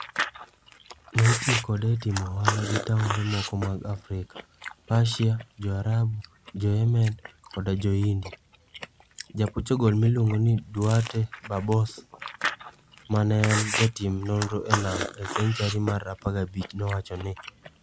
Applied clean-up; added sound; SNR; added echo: none; Chewing, mastication; 9 dB; none.